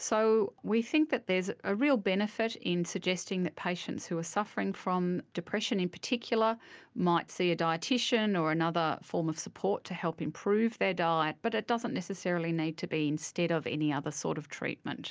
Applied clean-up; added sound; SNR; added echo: none; none; none; none.